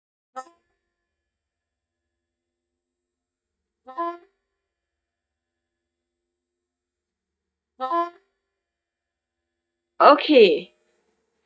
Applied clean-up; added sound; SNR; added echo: neural mask model DeepFilterNet 3.